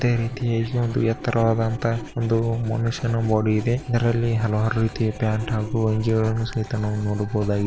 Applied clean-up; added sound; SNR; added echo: none; Writing; 17 dB; none.